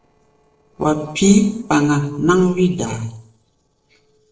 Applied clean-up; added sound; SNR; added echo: neural separator model SepFormer DNS4.